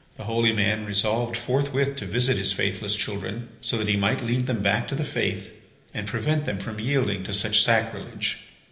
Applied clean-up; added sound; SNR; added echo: none; none; none; reverberation time 0.8 s.